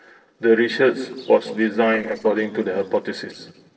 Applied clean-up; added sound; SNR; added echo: neural separator model SepFormer DNS4.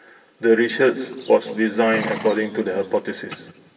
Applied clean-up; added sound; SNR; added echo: none; Livestock, farm animals, working animals; 15 dB; reverberation time 1.3 s.